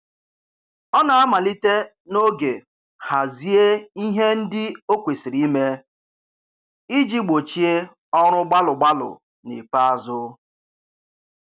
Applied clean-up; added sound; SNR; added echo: none; none; none; none.